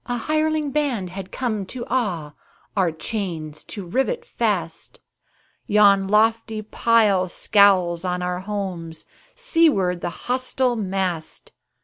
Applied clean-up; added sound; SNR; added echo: none; none; none; none.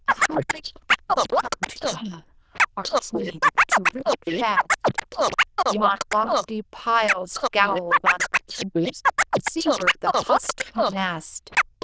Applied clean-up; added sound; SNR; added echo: neural diffusion model UNIVERSE++.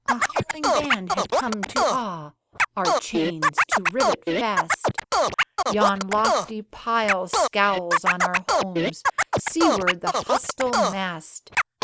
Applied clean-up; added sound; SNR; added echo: neural mask model Resemble Enhance denoiser.